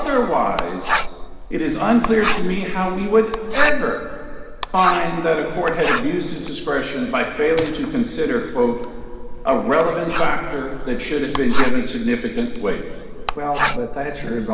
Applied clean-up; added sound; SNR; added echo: none; Writing; 3 dB; reverberation time 2.1 s.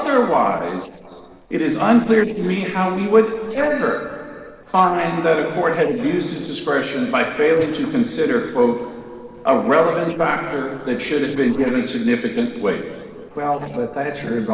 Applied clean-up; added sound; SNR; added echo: neural separator model SepFormer DNS4.